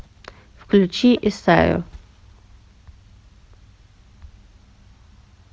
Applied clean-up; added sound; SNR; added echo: none; Buzz; 18 dB; none.